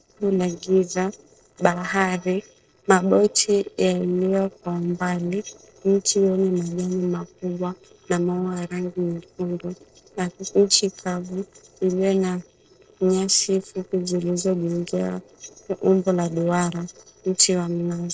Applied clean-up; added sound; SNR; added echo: neural separator model SepFormer DNS4.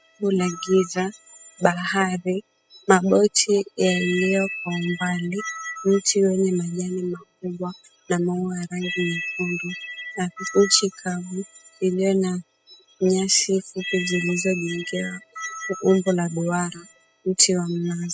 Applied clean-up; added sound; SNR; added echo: classical method spectral subtraction.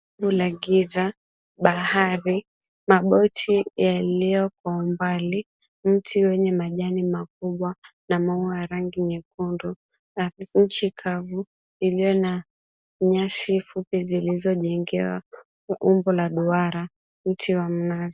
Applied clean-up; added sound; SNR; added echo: none; none; none; none.